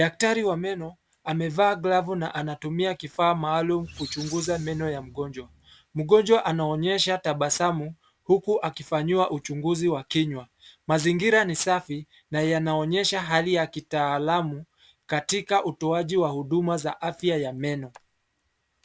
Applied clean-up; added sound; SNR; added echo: none; Squeak; 18 dB; none.